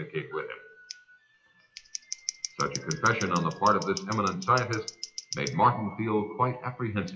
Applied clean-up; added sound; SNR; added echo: classical method WPE with log-MMSE.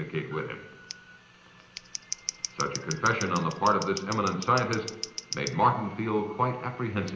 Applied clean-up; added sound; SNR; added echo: none; Scissors; 12 dB; reverberation time 0.8 s.